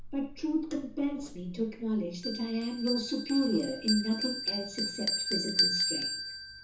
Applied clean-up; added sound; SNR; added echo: none; Bell; 2 dB; reverberation time 0.7 s.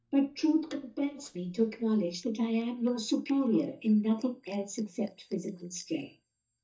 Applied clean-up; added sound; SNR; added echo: neural mask model DeepFilterNet 3.